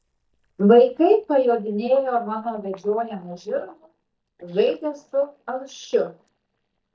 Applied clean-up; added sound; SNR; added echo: neural mask model DeepFilterNet 3.